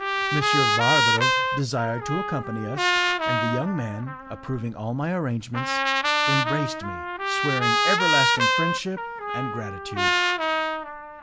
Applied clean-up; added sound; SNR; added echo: none; Trumpet; -5 dB; none.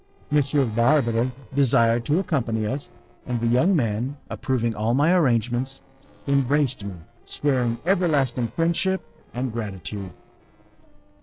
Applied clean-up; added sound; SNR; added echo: neural separator model SepFormer DNS4.